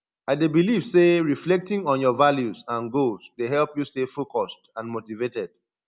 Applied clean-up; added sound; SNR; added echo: none; none; none; none.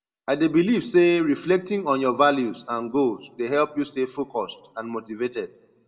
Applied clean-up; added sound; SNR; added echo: none; none; none; reverberation time 0.3 s.